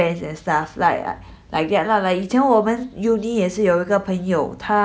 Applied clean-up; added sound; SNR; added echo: none; none; none; none.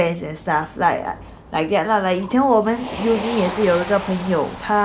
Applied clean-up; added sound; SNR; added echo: none; Motor vehicle (road); 13 dB; none.